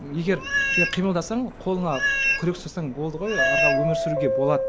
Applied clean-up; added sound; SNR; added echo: none; Subway, metro, underground + Meow; -2 dB; none.